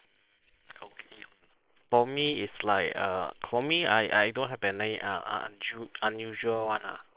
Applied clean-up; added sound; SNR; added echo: neural separator model SepFormer WHAM!.